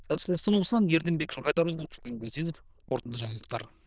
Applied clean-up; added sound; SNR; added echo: neural diffusion model UNIVERSE++.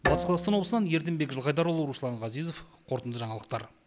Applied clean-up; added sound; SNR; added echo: none; Bowed string instrument; 7 dB; none.